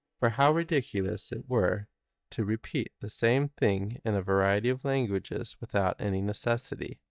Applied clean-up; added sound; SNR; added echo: neural mask model DeepFilterNet 3.